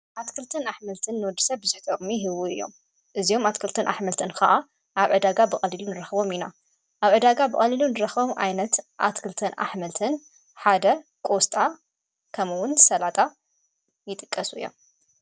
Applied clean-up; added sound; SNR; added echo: none; none; none; none.